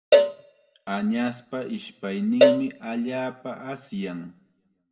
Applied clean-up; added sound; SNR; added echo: none; Cowbell; -4 dB; reverberation time 0.5 s.